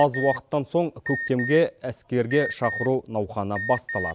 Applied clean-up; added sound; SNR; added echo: none; Alarm; 9 dB; none.